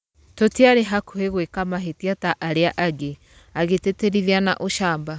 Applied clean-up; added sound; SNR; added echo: none; none; none; none.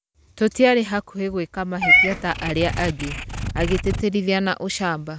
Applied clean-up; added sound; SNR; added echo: none; Meow / Purr; 2 dB; none.